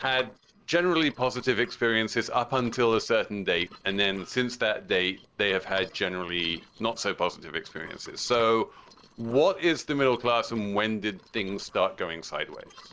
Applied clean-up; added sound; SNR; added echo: neural separator model SepFormer DNS4.